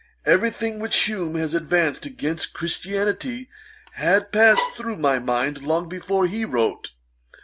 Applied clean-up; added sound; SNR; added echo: none; Bowed string instrument; 5 dB; none.